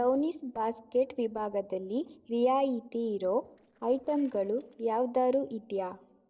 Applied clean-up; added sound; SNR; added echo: neural separator model SepFormer DNS4.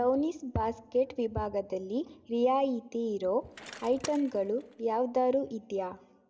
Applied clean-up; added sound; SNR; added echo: none; Bicycle; 18 dB; reverberation time 1.0 s.